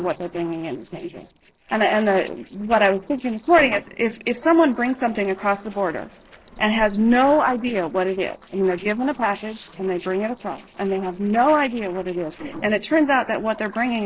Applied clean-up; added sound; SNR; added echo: neural separator model SepFormer DNS4.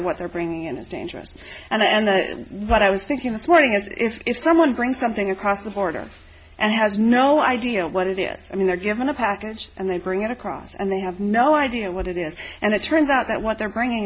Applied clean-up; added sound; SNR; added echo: none; none; none; none.